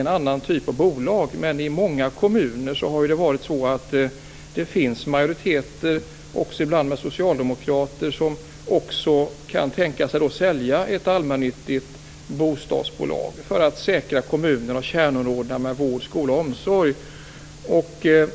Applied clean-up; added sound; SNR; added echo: none; none; none; none.